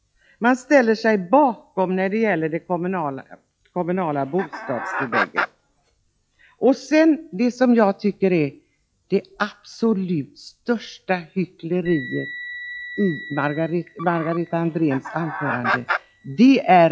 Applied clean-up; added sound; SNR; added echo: classical method log-MMSE.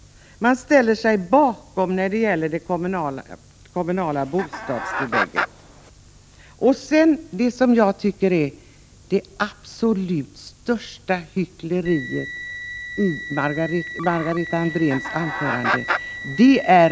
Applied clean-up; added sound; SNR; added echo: none; Chicken, rooster; 6 dB; none.